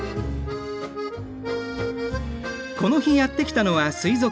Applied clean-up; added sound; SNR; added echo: none; none; none; none.